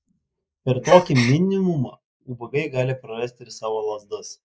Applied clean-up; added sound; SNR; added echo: neural mask model Resemble Enhance denoiser.